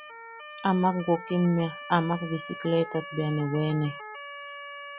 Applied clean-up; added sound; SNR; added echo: none; Motor vehicle (road) / Siren; 13 dB; none.